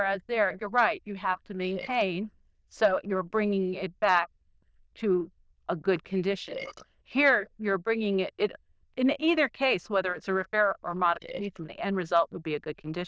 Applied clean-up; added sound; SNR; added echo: neural diffusion model UNIVERSE++.